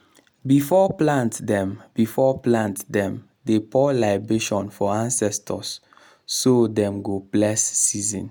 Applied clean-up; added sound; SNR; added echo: none; none; none; none.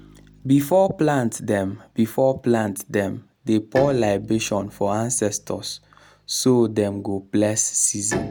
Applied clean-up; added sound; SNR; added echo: none; Bowed string instrument; 17 dB; none.